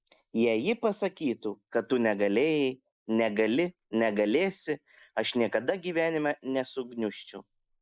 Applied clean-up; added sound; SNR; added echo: neural mask model Resemble Enhance denoiser.